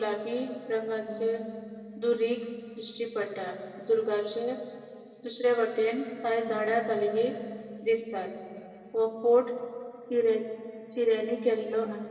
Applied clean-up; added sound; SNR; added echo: none; Bass guitar; 19 dB; reverberation time 2.6 s.